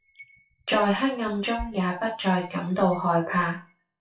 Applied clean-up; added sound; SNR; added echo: classical method WPE with log-MMSE.